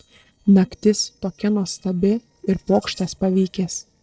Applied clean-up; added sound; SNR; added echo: neural separator model SepFormer DNS4.